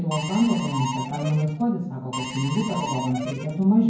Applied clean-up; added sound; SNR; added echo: none; Harmonica; 10 dB; reverberation time 0.9 s.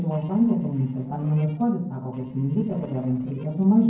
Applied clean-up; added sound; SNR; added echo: neural separator model SepFormer DNS4.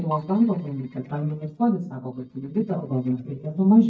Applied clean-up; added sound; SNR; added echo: neural mask model DeepFilterNet 3.